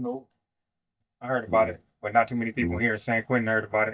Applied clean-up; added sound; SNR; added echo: neural mask model DeepFilterNet 3.